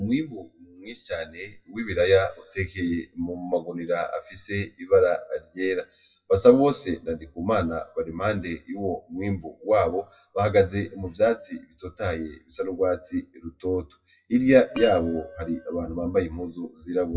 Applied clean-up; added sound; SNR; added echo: classical method WPE with log-MMSE.